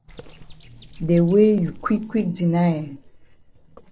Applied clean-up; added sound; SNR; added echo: neural separator model SepFormer DNS4.